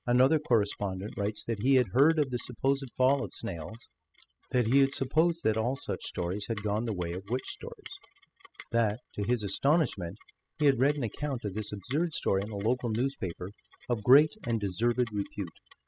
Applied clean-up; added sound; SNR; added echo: classical method spectral subtraction.